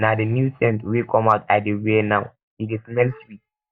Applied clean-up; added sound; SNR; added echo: neural mask model DeepFilterNet 3.